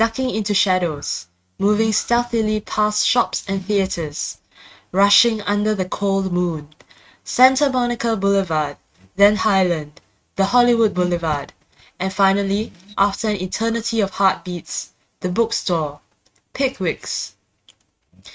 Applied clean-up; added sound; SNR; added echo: neural mask model RNNoise.